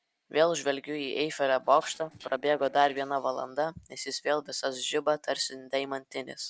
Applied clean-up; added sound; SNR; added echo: neural separator model SepFormer DNS4.